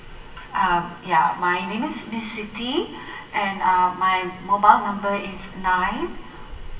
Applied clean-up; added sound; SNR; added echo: none; Bird vocalization, bird call, bird song; 18 dB; reverberation time 1.0 s.